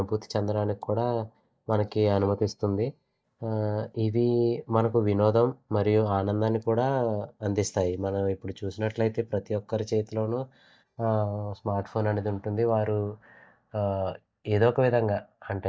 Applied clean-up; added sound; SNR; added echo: neural mask model DeepFilterNet 3.